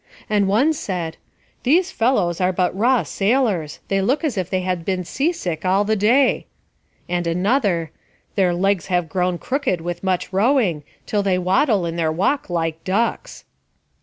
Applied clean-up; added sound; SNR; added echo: none; none; none; none.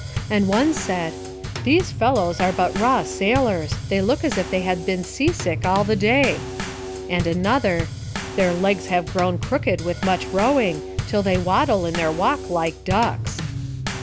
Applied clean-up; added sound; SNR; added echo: none; Bass drum / Snare drum / Drum kit; 7 dB; none.